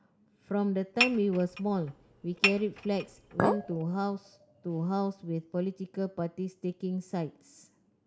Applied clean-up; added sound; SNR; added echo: none; Chink, clink + Dishes, pots, and pans / Chink, clink; 2 dB; none.